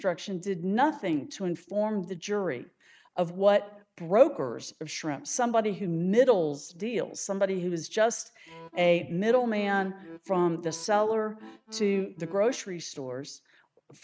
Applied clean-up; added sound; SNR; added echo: neural mask model RNNoise.